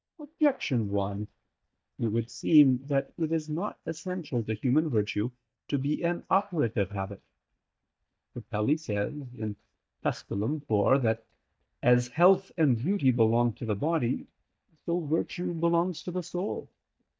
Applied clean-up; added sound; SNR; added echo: neural mask model DeepFilterNet 3.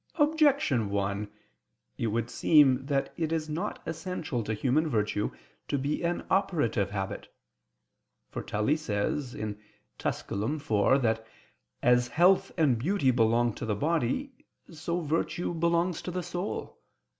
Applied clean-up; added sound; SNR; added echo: none; none; none; none.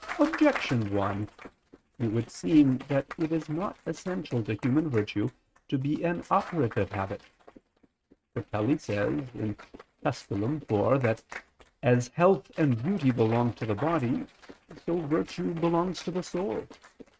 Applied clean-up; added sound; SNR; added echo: neural mask model RNNoise.